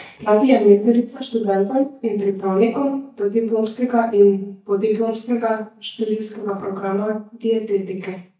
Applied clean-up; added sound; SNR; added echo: neural mask model DeepFilterNet 3.